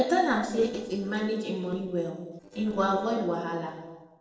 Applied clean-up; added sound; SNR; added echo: neural separator model SepFormer DNS4.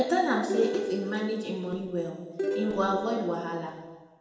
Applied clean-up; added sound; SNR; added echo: none; Plucked string instrument; 6 dB; reverberation time 1.2 s.